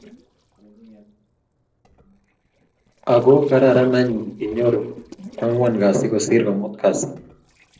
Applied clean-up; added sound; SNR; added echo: neural separator model SepFormer DNS4.